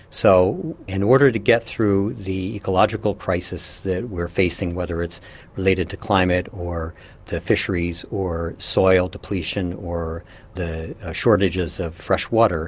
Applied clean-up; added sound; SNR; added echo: none; none; none; none.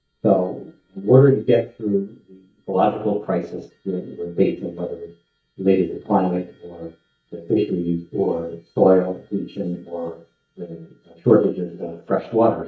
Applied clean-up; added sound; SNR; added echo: neural mask model DeepFilterNet 3.